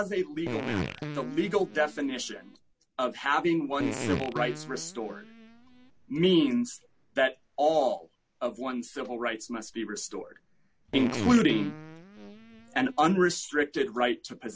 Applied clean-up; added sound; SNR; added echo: none; Fart; 8 dB; none.